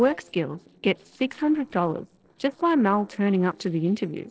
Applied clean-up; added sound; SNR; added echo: neural separator model SepFormer DNS4.